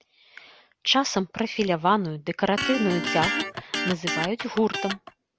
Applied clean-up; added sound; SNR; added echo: none; Electric guitar; 3 dB; none.